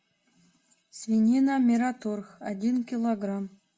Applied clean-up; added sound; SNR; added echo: none; none; none; none.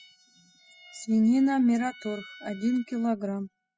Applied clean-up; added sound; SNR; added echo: classical method spectral subtraction.